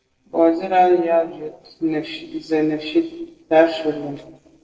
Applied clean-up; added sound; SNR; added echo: neural separator model SepFormer DNS4.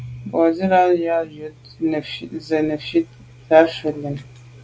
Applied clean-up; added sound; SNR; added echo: none; none; none; none.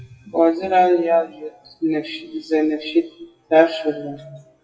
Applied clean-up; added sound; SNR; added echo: classical method WPE with log-MMSE.